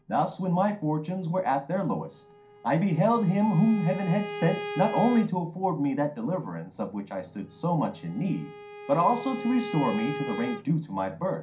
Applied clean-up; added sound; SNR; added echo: none; Bowed string instrument; 13 dB; reverberation time 0.3 s.